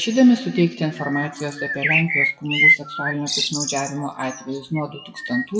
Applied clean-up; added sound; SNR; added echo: classical method WPE with log-MMSE.